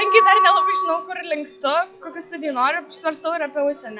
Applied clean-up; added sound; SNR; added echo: classical method log-MMSE.